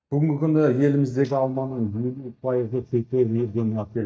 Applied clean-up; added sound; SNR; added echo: neural mask model DeepFilterNet 3.